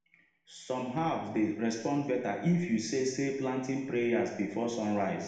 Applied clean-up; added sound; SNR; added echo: none; none; none; reverberation time 0.8 s.